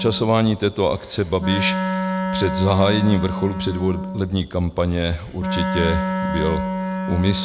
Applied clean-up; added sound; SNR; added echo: none; Wind instrument, woodwind instrument; 4 dB; none.